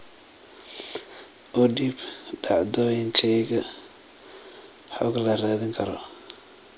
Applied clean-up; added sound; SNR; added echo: none; none; none; none.